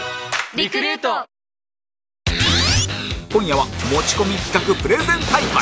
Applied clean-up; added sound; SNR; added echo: none; none; none; none.